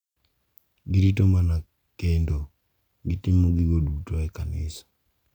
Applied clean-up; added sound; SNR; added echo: none; none; none; none.